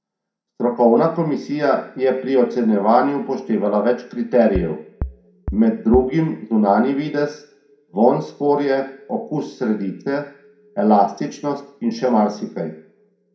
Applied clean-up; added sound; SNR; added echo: none; Bass drum; 10 dB; reverberation time 0.5 s.